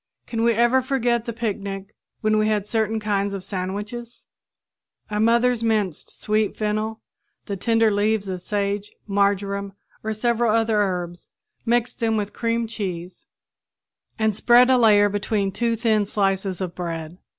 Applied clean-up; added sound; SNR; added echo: none; none; none; none.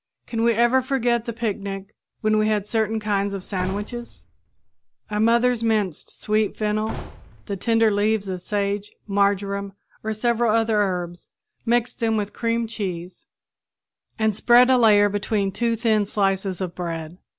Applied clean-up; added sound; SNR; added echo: none; Slam / Wood; 15 dB; none.